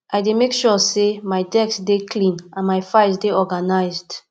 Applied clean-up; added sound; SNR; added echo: none; none; none; none.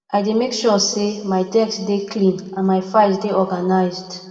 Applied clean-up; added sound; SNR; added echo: none; none; none; reverberation time 1.2 s.